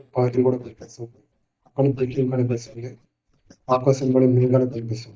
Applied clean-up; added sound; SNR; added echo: neural mask model DeepFilterNet 3.